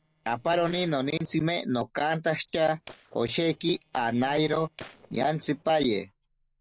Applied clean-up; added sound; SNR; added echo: neural separator model SepFormer DNS4.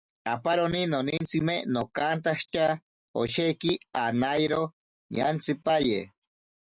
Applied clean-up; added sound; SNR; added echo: none; none; none; none.